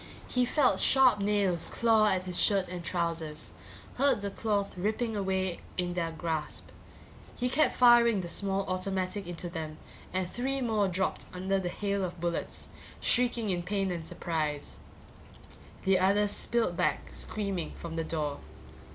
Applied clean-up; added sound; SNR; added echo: none; Car passing by / Idling / Accelerating, revving, vroom; 17 dB; none.